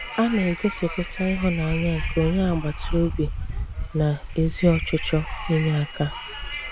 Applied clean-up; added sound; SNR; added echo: none; Wind; 6 dB; none.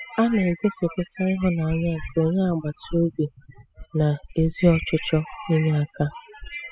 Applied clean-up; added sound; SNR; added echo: classical method spectral subtraction.